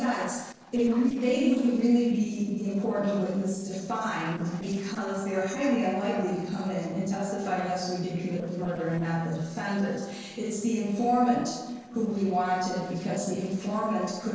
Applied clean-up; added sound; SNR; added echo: neural separator model SepFormer DNS4.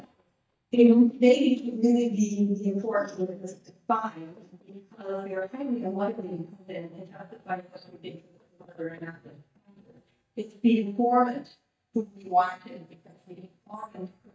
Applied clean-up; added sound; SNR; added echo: neural mask model DeepFilterNet 3.